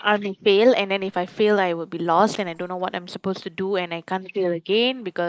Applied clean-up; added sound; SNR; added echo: neural mask model Resemble Enhance denoiser.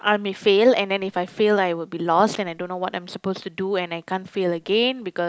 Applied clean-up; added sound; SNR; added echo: none; none; none; none.